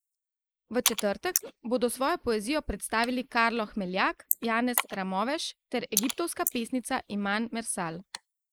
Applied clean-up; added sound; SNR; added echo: neural mask model Resemble Enhance denoiser.